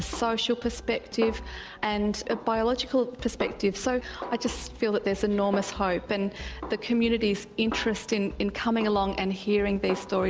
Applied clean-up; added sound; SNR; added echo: none; Snare drum; 15 dB; none.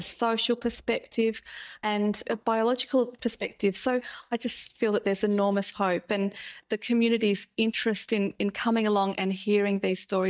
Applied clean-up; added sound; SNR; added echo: neural mask model DeepFilterNet 3.